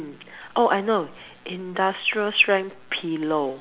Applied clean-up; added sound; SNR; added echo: none; none; none; none.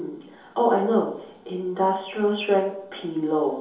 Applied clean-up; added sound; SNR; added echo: none; none; none; reverberation time 2.8 s.